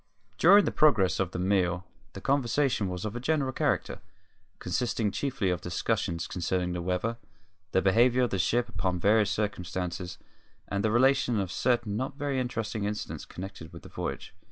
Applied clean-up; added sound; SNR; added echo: none; none; none; none.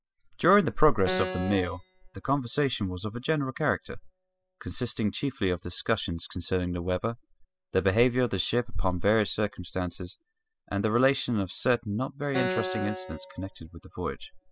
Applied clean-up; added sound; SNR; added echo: classical method spectral subtraction.